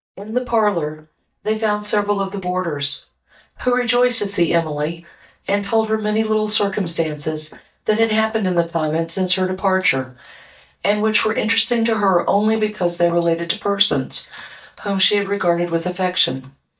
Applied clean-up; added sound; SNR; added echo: neural mask model DeepFilterNet 3.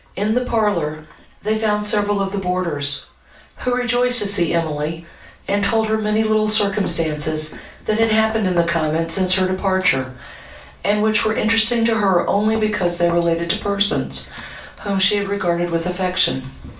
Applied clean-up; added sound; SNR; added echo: none; Knock; 18 dB; reverberation time 0.3 s.